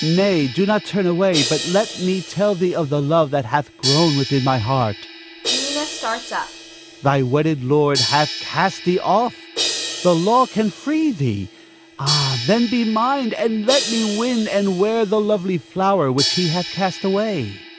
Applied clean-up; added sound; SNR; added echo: none; Crash cymbal + Crash cymbal; 9 dB; none.